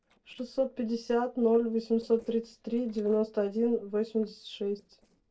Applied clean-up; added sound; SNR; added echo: neural separator model SepFormer DNS4.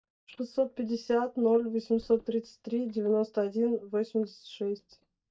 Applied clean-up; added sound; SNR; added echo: neural mask model DeepFilterNet 3.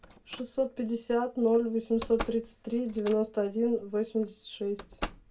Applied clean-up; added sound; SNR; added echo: none; Slam; 14 dB; reverberation time 0.1 s.